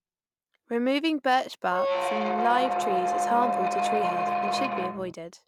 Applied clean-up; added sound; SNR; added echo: none; Squeak; -3 dB; none.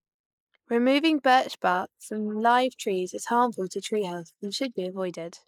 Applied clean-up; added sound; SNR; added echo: neural mask model Resemble Enhance denoiser.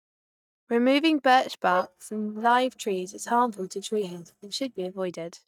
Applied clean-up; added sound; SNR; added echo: neural mask model DeepFilterNet 3.